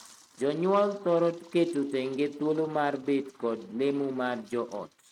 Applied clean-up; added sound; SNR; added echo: neural mask model RNNoise.